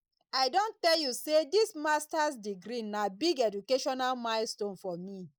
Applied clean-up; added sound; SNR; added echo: neural mask model Resemble Enhance denoiser.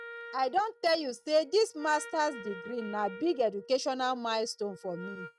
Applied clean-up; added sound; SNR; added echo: neural mask model RNNoise.